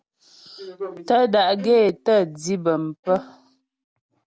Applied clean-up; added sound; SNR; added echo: none; Bowed string instrument; 19 dB; none.